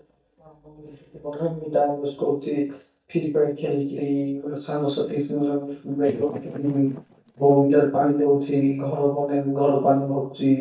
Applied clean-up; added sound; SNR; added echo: neural mask model DeepFilterNet 3.